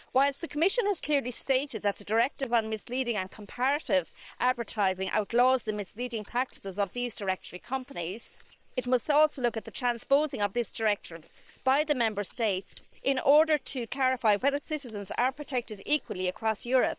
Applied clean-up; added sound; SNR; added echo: neural separator model SepFormer WHAM!.